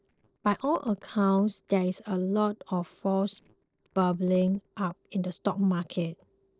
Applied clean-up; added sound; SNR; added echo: neural separator model SepFormer DNS4.